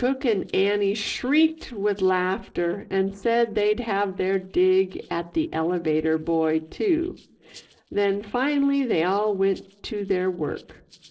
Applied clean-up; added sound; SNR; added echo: neural separator model SepFormer DNS4.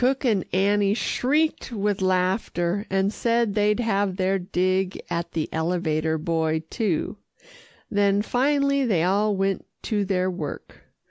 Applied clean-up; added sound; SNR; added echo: none; none; none; none.